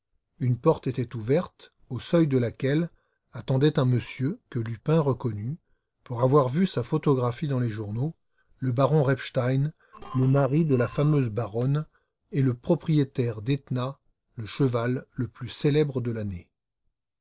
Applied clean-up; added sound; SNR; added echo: neural separator model SepFormer DNS4.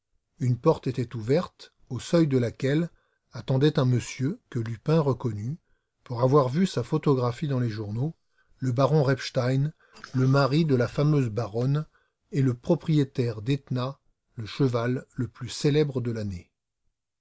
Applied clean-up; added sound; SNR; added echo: neural mask model Resemble Enhance denoiser.